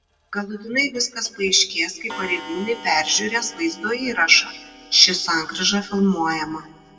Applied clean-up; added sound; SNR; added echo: none; Clock; 19 dB; reverberation time 1.2 s.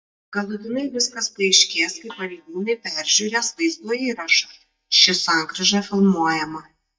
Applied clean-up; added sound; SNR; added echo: neural mask model DeepFilterNet 3.